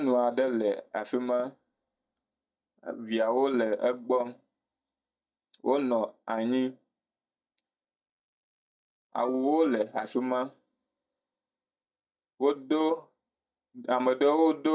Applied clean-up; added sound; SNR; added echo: neural mask model DeepFilterNet 3.